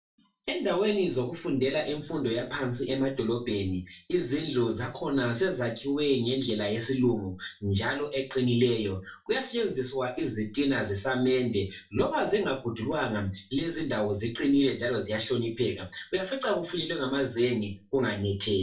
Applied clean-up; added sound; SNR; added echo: none; none; none; reverberation time 0.3 s.